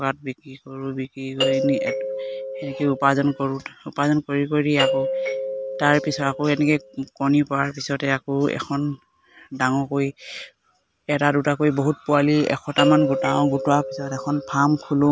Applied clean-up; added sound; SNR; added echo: none; Doorbell; 5 dB; none.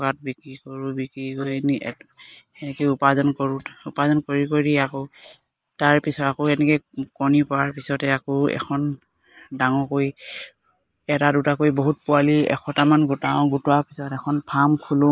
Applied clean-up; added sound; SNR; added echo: neural mask model Resemble Enhance denoiser.